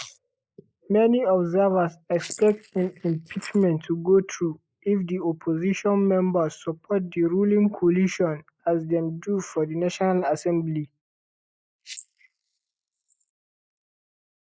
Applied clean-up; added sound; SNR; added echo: neural mask model Resemble Enhance denoiser.